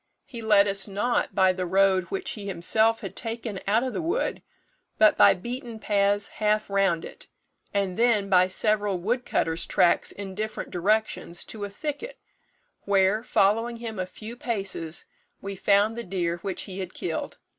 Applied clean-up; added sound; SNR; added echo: none; none; none; none.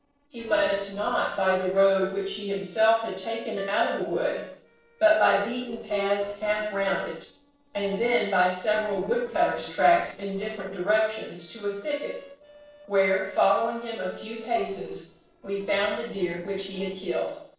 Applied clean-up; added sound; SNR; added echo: neural separator model SepFormer DNS4.